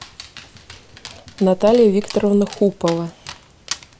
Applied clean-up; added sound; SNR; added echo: none; Dog; 17 dB; none.